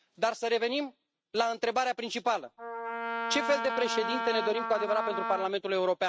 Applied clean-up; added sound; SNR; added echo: neural mask model RNNoise.